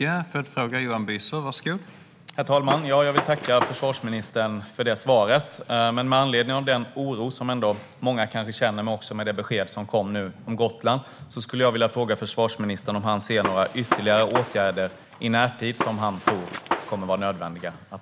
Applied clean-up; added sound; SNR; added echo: none; Gunshot, gunfire; 5 dB; none.